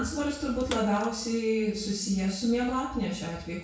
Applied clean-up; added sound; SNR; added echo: none; Bathtub (filling or washing) / Water / Splash, splatter; 17 dB; reverberation time 0.6 s.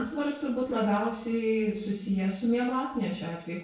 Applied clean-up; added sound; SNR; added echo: neural separator model SepFormer DNS4.